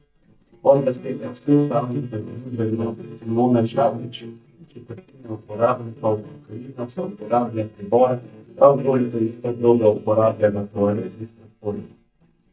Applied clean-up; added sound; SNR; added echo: neural mask model DeepFilterNet 3.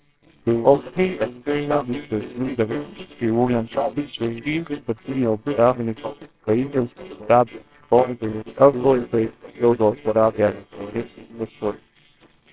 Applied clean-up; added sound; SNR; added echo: neural separator model SepFormer WHAMR!.